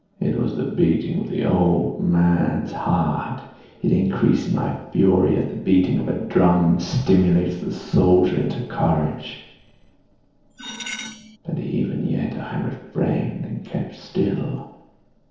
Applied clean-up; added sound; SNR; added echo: neural separator model SepFormer DNS4.